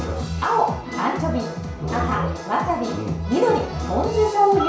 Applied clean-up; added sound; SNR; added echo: none; none; none; reverberation time 0.6 s.